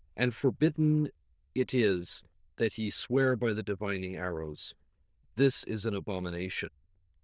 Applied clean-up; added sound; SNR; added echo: neural diffusion model UNIVERSE++.